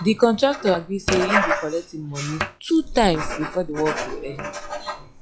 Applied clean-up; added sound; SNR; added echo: classical method log-MMSE.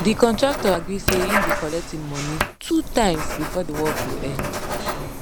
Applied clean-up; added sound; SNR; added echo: none; Writing; 2 dB; none.